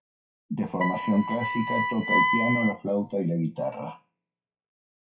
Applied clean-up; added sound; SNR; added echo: classical method WPE with log-MMSE.